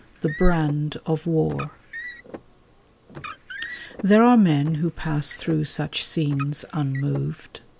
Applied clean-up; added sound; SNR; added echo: none; Car; 18 dB; none.